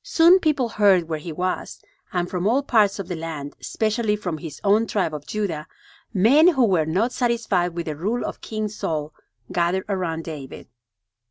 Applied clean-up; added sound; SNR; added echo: none; none; none; none.